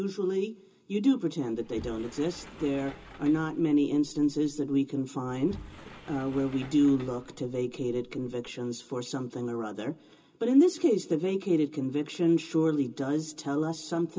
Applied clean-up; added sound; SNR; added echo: none; Sliding door; 19 dB; reverberation time 0.2 s.